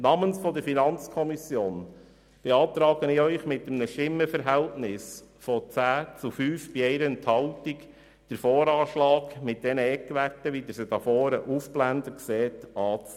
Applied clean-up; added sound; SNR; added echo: none; none; none; none.